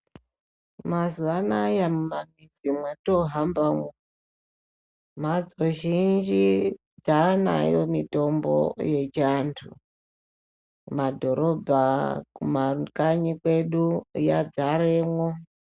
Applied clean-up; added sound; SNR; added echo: none; none; none; none.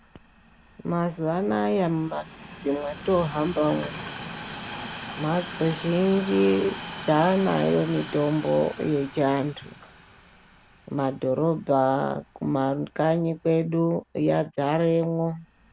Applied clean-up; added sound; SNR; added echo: none; Train; 15 dB; none.